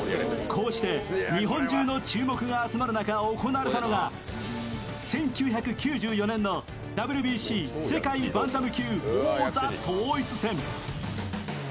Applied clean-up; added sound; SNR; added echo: none; none; none; none.